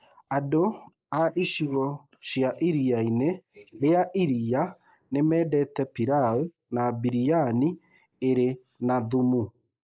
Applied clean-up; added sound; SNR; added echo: neural mask model Resemble Enhance denoiser.